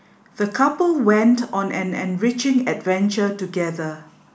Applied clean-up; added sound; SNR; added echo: none; none; none; none.